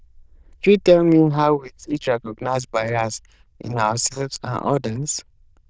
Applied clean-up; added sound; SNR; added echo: neural diffusion model UNIVERSE++.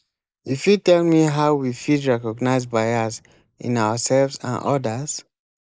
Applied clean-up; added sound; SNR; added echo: neural mask model Resemble Enhance denoiser.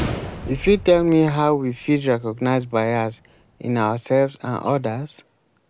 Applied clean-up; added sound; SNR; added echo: none; Gunshot, gunfire; 15 dB; none.